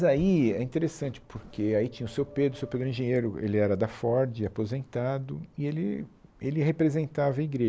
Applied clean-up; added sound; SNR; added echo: none; none; none; none.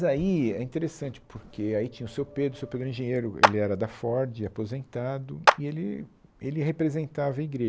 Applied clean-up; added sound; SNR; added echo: none; Clapping; -1 dB; none.